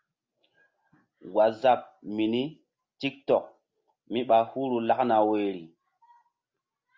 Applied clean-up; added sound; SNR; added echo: none; none; none; none.